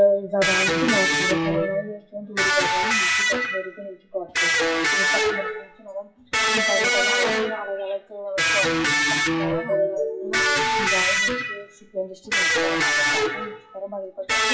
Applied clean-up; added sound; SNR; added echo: classical method WPE with log-MMSE.